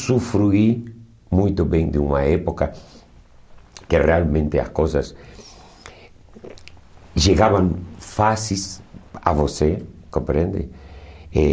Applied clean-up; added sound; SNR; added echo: none; none; none; none.